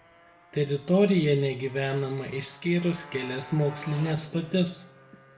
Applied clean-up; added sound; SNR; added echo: none; Motorcycle; 20 dB; reverberation time 0.5 s.